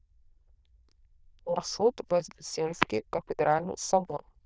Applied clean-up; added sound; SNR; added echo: neural diffusion model UNIVERSE++.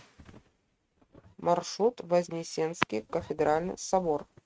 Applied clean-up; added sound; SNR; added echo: neural mask model RNNoise.